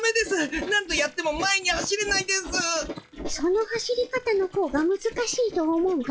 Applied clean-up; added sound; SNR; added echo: classical method log-MMSE.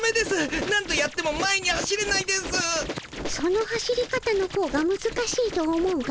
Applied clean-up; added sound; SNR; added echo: none; none; none; none.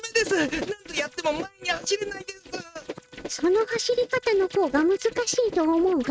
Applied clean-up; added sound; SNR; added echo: neural mask model RNNoise.